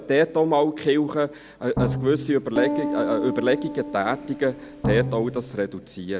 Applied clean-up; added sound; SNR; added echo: none; Drum + Piano; 5 dB; none.